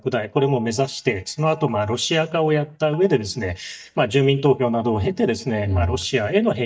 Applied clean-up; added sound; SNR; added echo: neural mask model DeepFilterNet 3.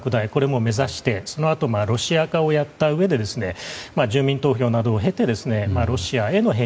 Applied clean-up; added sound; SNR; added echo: none; none; none; none.